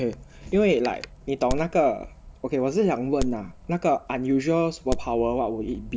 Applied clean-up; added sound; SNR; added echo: none; Crack; 11 dB; none.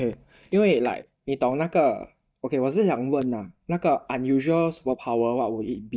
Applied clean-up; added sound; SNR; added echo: neural mask model DeepFilterNet 3.